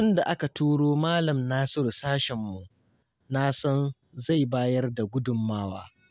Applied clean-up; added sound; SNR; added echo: none; none; none; none.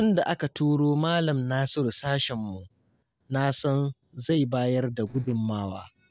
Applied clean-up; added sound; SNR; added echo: neural separator model SepFormer DNS4.